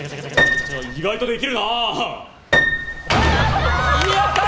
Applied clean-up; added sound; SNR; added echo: none; Piano; 3 dB; none.